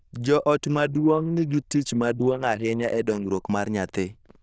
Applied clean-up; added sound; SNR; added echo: neural diffusion model UNIVERSE++.